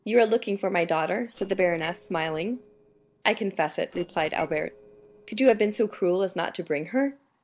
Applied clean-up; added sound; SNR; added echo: neural separator model SepFormer DNS4.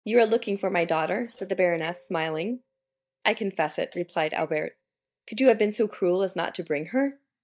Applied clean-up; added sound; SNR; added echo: neural mask model DeepFilterNet 3.